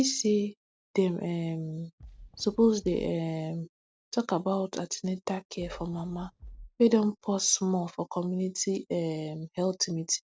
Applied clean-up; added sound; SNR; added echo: neural mask model DeepFilterNet 3.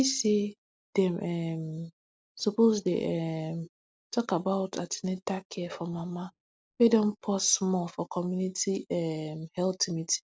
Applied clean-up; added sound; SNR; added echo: neural mask model Resemble Enhance denoiser.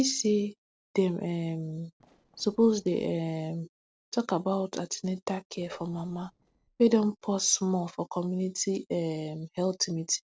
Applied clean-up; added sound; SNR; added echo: neural separator model SepFormer DNS4.